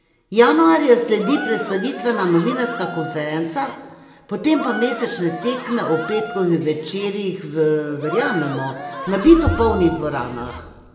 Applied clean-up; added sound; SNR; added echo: none; Cheering; 12 dB; reverberation time 1.2 s.